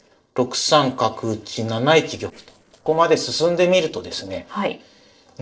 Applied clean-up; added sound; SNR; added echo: neural separator model SepFormer DNS4.